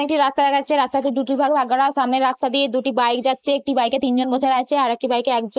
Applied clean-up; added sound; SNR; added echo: neural mask model Resemble Enhance denoiser.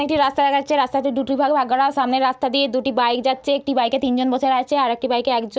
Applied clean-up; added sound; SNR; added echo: none; none; none; none.